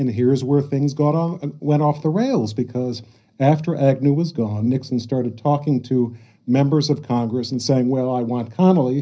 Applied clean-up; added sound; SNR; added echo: none; none; none; reverberation time 0.4 s.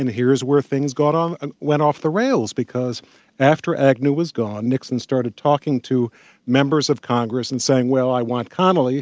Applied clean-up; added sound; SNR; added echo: none; none; none; none.